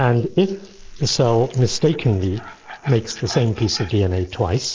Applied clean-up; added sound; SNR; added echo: neural mask model Resemble Enhance denoiser.